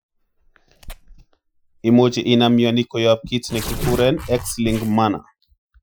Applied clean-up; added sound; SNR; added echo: classical method Wiener filter.